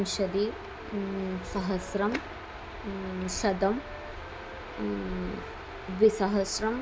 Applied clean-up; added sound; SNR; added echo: none; Wind instrument, woodwind instrument; 19 dB; none.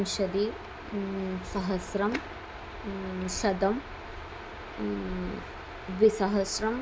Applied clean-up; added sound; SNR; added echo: none; none; none; none.